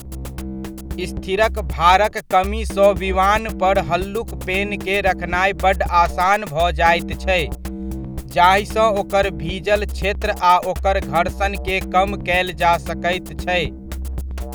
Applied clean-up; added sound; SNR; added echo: none; Drum kit; 8 dB; none.